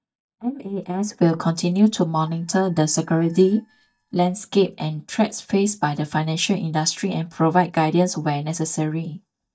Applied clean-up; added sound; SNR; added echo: neural mask model DeepFilterNet 3.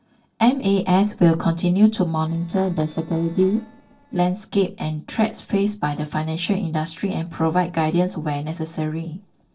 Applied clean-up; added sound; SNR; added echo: neural separator model SepFormer DNS4.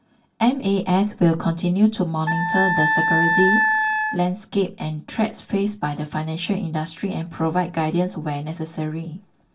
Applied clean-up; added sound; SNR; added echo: none; Wind instrument, woodwind instrument; -2 dB; reverberation time 0.2 s.